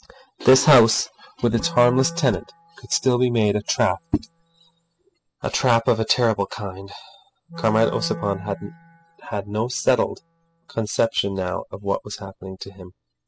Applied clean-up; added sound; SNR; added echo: classical method spectral subtraction.